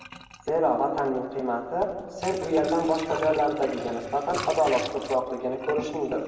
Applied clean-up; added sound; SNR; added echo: none; Sink (filling or washing) / Water; 14 dB; reverberation time 1.6 s.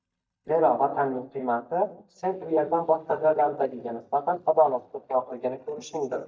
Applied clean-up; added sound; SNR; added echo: neural mask model DeepFilterNet 3.